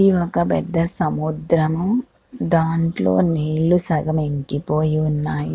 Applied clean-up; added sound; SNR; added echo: none; none; none; none.